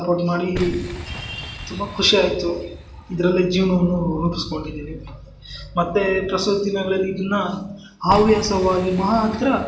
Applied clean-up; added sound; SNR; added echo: none; Boom; 15 dB; reverberation time 0.4 s.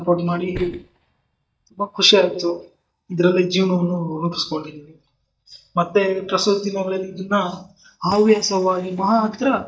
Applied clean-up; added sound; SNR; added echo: neural mask model DeepFilterNet 3.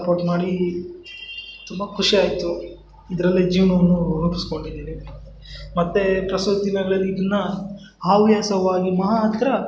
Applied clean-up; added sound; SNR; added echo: none; none; none; none.